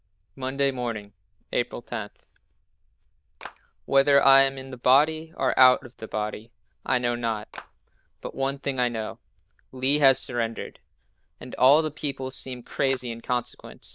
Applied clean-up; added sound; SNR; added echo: neural diffusion model UNIVERSE++.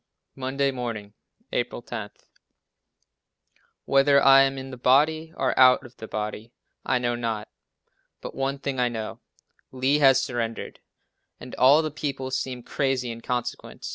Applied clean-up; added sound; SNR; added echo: none; none; none; none.